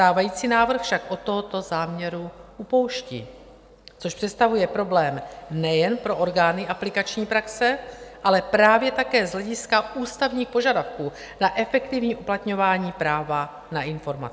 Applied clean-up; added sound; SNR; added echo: none; none; none; none.